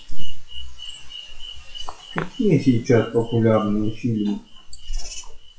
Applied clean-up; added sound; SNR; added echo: classical method WPE with log-MMSE.